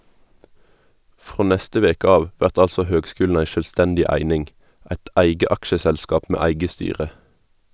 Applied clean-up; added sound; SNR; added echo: none; none; none; none.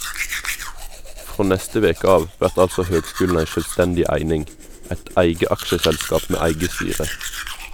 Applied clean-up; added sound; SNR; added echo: none; Domestic sounds, home sounds; 9 dB; none.